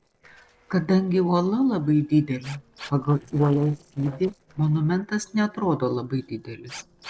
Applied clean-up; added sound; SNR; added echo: neural separator model SepFormer DNS4.